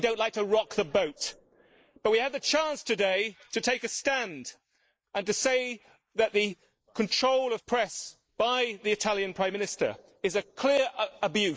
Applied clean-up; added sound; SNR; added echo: neural mask model Resemble Enhance denoiser.